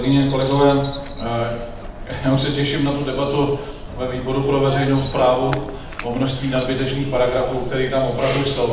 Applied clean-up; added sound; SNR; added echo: none; Bird vocalization, bird call, bird song; 11 dB; reverberation time 0.8 s.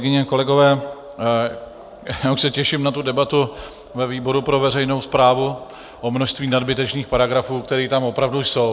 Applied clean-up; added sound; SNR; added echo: none; none; none; none.